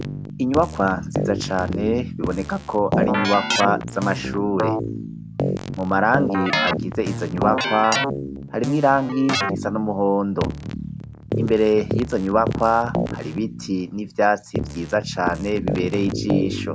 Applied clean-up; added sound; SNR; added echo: none; Keyboard (musical); 3 dB; none.